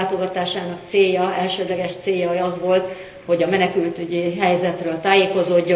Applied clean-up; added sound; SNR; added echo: none; none; none; reverberation time 1.4 s.